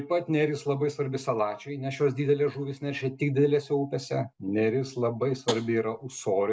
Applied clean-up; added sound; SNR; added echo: none; Tap; 12 dB; none.